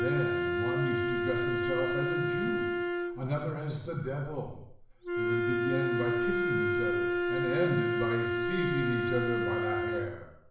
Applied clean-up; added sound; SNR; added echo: none; Wind instrument, woodwind instrument; -4 dB; reverberation time 0.7 s.